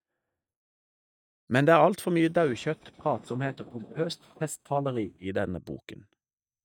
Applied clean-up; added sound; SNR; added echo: neural mask model DeepFilterNet 3.